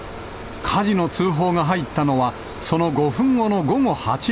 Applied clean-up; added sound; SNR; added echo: none; none; none; none.